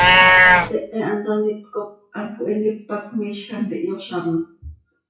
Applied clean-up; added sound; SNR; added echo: classical method WPE with log-MMSE.